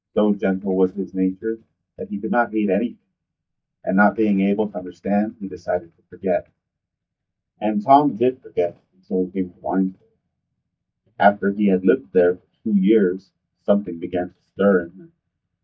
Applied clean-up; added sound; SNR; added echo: neural mask model DeepFilterNet 3.